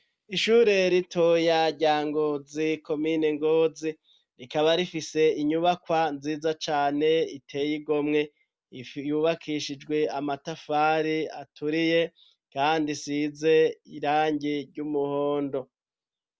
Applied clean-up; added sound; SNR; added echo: none; none; none; none.